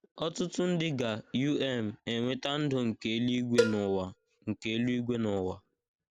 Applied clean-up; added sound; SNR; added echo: none; Cowbell; 5 dB; none.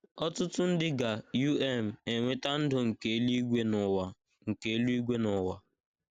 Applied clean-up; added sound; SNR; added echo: none; none; none; none.